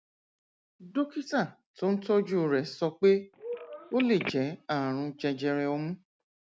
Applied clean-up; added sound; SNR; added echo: none; Telephone; 9 dB; none.